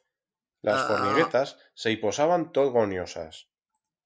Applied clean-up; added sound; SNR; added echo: none; Burping, eructation; 1 dB; none.